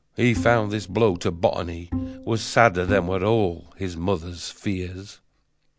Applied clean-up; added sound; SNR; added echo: none; Bowed string instrument; 9 dB; none.